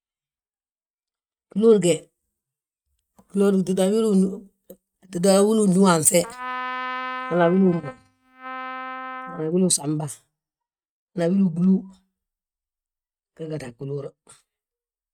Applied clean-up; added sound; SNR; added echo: neural mask model RNNoise.